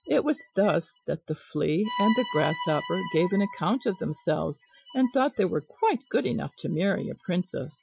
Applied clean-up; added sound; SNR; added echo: classical method Wiener filter.